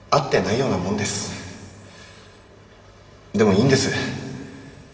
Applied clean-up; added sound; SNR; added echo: none; none; none; reverberation time 2.5 s.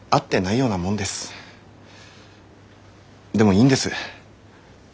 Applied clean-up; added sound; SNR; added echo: none; none; none; none.